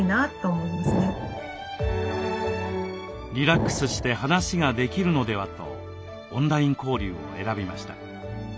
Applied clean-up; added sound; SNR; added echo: none; Explosion; 6 dB; none.